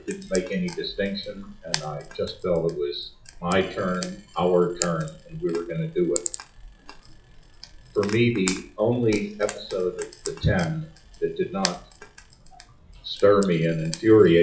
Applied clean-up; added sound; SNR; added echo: classical method log-MMSE.